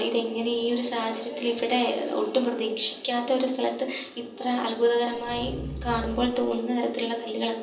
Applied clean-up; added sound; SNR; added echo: none; Growling; 10 dB; reverberation time 0.6 s.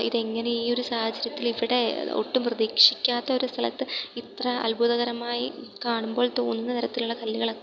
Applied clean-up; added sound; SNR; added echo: none; none; none; none.